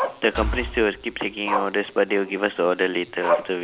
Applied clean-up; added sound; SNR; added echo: none; Growling + Engine / Car; 5 dB; none.